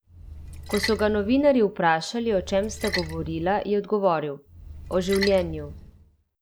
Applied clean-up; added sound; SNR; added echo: none; Splash, splatter; 12 dB; none.